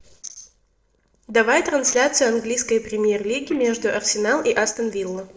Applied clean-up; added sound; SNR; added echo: neural separator model SepFormer DNS4.